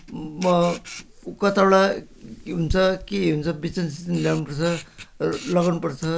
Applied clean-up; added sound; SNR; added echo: neural mask model Resemble Enhance denoiser.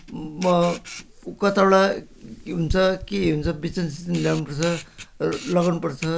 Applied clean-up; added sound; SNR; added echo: none; Camera; 14 dB; none.